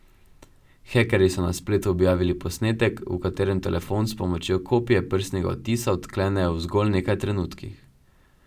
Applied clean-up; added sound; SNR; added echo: none; none; none; none.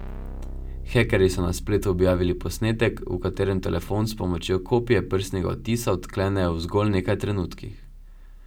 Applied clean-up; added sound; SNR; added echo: none; Keyboard (musical); 12 dB; none.